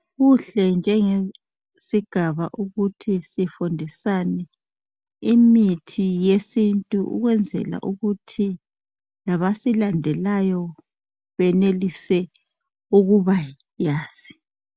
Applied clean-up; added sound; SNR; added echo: none; none; none; none.